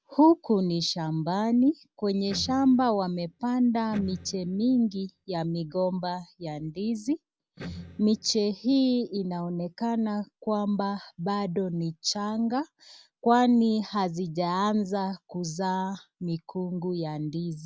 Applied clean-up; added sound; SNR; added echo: none; Electric guitar; 17 dB; none.